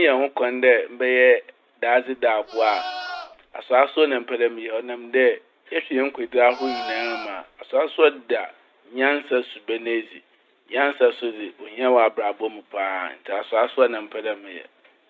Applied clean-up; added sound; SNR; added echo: none; Livestock, farm animals, working animals; 11 dB; none.